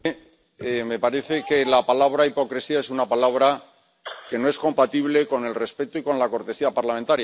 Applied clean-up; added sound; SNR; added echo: none; none; none; none.